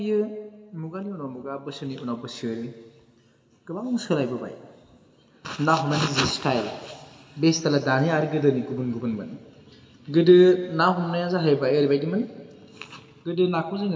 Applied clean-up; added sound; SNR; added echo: none; none; none; reverberation time 2.8 s.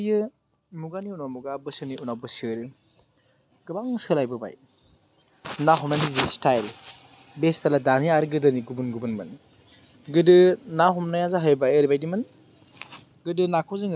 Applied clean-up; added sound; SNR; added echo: none; none; none; none.